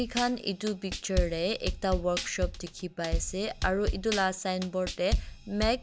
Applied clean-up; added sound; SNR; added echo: none; Drum kit; 3 dB; none.